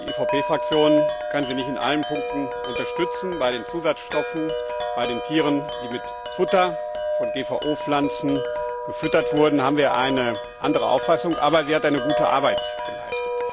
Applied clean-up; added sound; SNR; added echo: none; Wind chime; 3 dB; none.